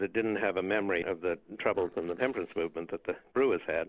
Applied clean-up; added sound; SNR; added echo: neural separator model SepFormer DNS4.